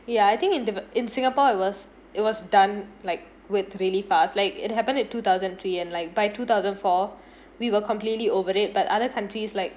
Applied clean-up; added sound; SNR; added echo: none; none; none; none.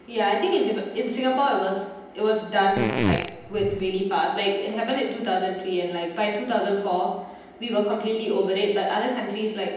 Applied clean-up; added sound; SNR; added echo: none; Fart; 2 dB; reverberation time 0.9 s.